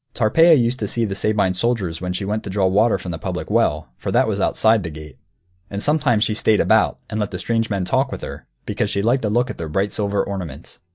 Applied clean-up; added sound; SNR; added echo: none; none; none; none.